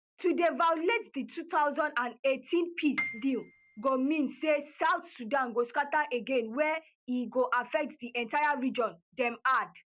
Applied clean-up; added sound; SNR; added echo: none; Piano; 10 dB; none.